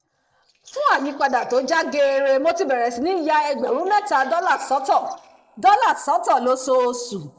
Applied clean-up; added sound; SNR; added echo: neural separator model SepFormer DNS4.